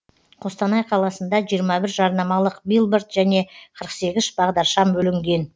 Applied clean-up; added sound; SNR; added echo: none; none; none; none.